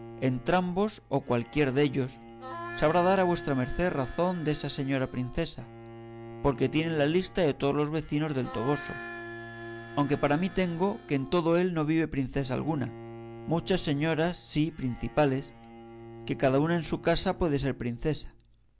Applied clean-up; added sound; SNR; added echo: none; Harmonica + Bowed string instrument; 15 dB; none.